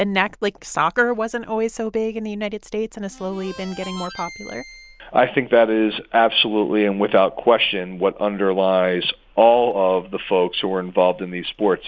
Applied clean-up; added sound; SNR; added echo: none; Harmonica; 19 dB; none.